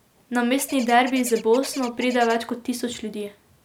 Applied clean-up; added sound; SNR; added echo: none; Bird; 17 dB; none.